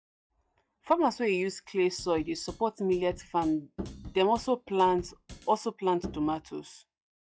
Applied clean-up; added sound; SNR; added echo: classical method log-MMSE.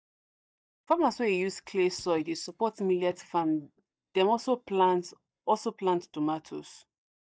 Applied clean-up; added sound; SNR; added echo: neural mask model DeepFilterNet 3.